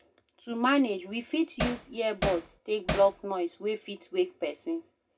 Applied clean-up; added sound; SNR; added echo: none; Hammer; 4 dB; reverberation time 0.2 s.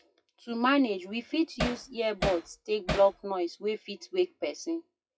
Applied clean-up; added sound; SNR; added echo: classical method WPE with log-MMSE.